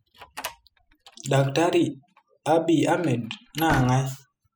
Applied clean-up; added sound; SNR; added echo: classical method spectral subtraction.